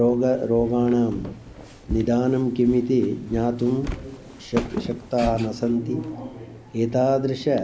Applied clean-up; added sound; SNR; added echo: none; Walk, footsteps; 14 dB; none.